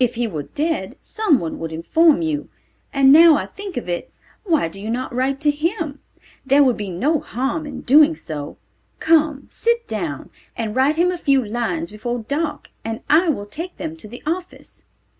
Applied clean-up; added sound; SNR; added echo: none; none; none; none.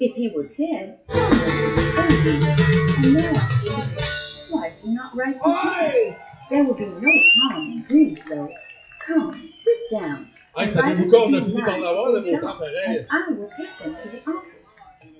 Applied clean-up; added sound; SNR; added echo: classical method WPE with log-MMSE.